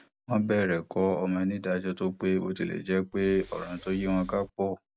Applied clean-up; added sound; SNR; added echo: none; Breathing; 19 dB; none.